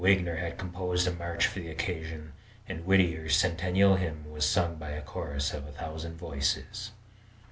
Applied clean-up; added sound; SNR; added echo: none; none; none; none.